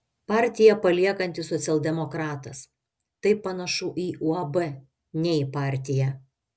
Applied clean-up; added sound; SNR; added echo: none; none; none; none.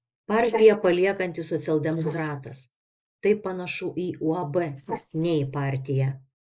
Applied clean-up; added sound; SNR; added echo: neural mask model Resemble Enhance denoiser.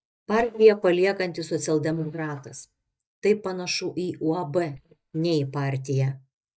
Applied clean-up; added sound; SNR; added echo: neural mask model DeepFilterNet 3.